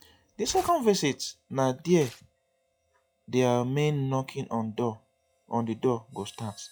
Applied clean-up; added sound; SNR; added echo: classical method log-MMSE.